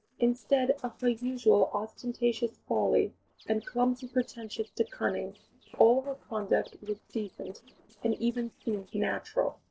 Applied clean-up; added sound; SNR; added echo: neural separator model SepFormer DNS4.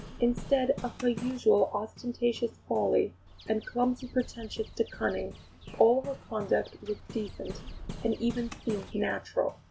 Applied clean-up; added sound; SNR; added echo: none; Bird vocalization, bird call, bird song + Hammer; 15 dB; none.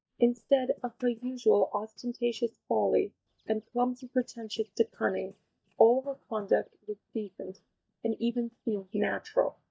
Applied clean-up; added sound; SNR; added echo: neural mask model DeepFilterNet 3.